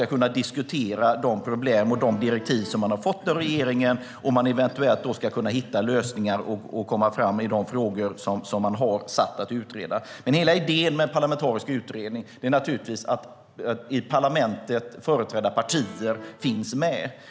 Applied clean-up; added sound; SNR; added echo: none; Accordion; 18 dB; none.